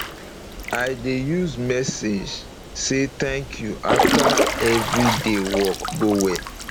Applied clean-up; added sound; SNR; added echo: none; Drip / Trickle, dribble / Water / Splash, splatter; 1 dB; none.